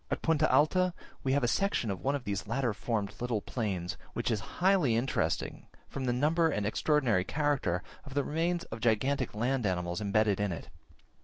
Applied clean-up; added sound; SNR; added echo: none; none; none; none.